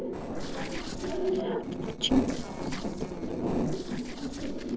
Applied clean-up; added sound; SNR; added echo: neural separator model SepFormer DNS4.